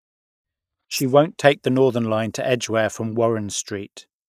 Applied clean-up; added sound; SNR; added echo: neural mask model DeepFilterNet 3.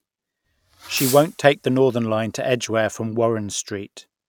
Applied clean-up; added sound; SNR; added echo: none; Fireworks; 14 dB; none.